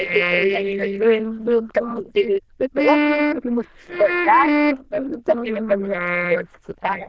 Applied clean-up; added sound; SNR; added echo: neural diffusion model UNIVERSE++.